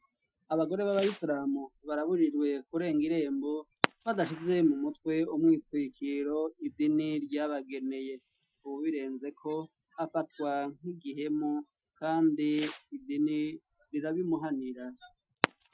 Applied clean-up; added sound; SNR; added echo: classical method Wiener filter.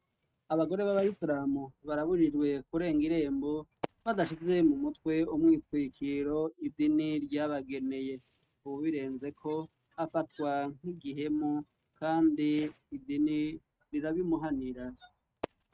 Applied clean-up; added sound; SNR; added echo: neural mask model RNNoise.